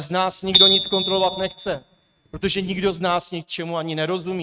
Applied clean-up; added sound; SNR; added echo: neural mask model RNNoise.